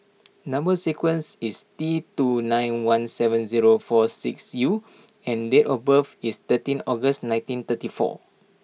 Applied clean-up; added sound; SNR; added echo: none; none; none; none.